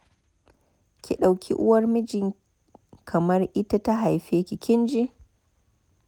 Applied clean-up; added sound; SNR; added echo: none; none; none; none.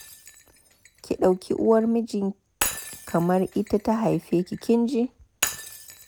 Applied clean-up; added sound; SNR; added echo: none; Shatter; 12 dB; none.